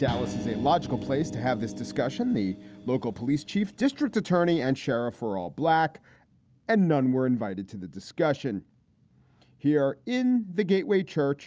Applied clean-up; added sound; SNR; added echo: none; none; none; none.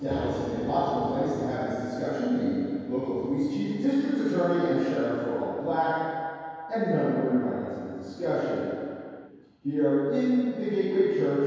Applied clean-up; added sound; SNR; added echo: none; none; none; reverberation time 2.2 s.